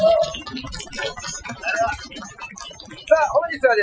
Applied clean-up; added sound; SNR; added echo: classical method Wiener filter.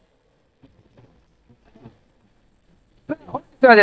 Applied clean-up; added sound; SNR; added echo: neural mask model DeepFilterNet 3.